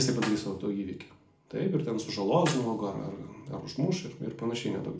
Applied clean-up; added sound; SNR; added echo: none; Snare drum; 14 dB; reverberation time 0.4 s.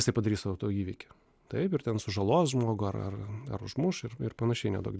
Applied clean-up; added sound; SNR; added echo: none; none; none; none.